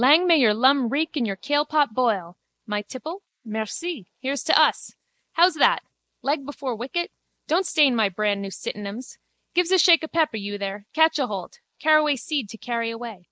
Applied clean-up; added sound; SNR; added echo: neural mask model Resemble Enhance denoiser.